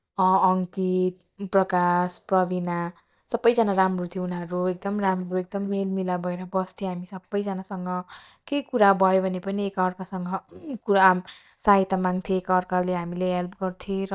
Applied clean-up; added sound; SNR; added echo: neural mask model DeepFilterNet 3.